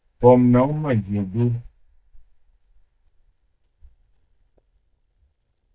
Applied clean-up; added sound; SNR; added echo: neural mask model DeepFilterNet 3.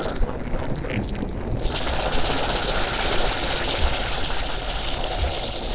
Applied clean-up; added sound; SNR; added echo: neural separator model SepFormer DNS4.